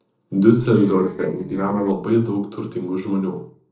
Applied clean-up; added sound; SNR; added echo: neural separator model SepFormer DNS4.